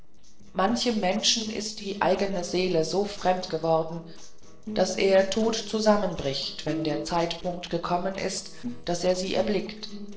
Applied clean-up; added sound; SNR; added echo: neural separator model SepFormer DNS4.